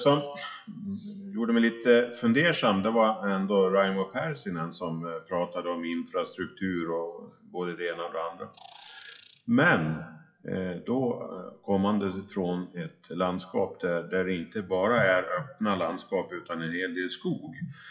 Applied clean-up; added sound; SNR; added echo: classical method WPE with log-MMSE.